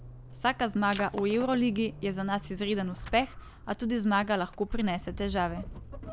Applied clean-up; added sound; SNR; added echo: none; Squeak / Accelerating, revving, vroom / Vehicle + Shatter; 14 dB; none.